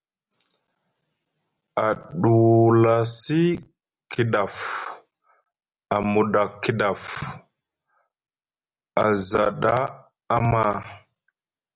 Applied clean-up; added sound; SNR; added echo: none; none; none; none.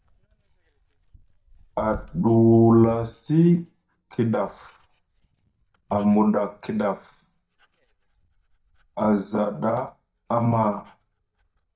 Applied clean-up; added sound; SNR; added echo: neural mask model DeepFilterNet 3.